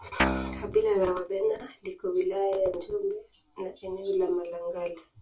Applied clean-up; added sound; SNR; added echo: none; Guitar; 1 dB; reverberation time 0.2 s.